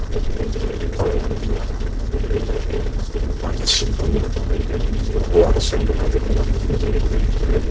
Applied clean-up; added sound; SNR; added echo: neural separator model SepFormer DNS4.